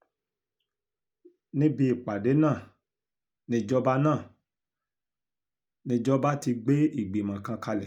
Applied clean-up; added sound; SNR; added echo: none; none; none; none.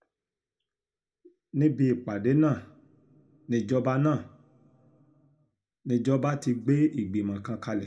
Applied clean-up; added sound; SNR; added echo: none; none; none; reverberation time 0.7 s.